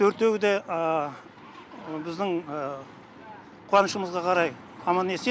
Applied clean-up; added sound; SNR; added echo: none; none; none; none.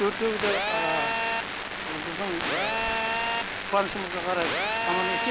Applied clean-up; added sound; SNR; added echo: none; Telephone; -3 dB; none.